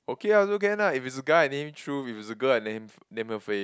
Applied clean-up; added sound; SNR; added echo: none; none; none; none.